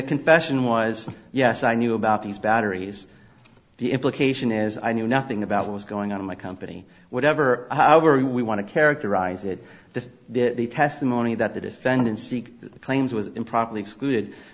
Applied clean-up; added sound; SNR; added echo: none; none; none; none.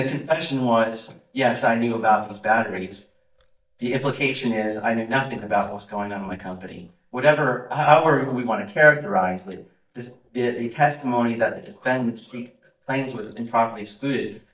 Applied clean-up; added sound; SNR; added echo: neural mask model DeepFilterNet 3.